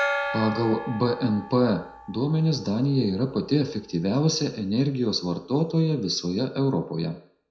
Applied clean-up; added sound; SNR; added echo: none; Gong; 12 dB; reverberation time 0.5 s.